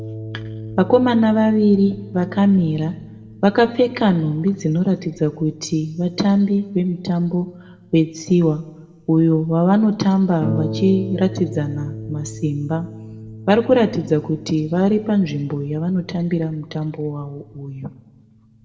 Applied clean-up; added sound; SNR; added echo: none; Harp; 15 dB; reverberation time 0.9 s.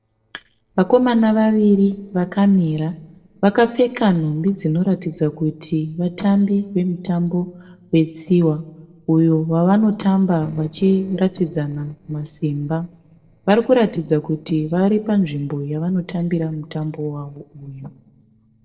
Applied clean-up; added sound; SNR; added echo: neural separator model SepFormer DNS4.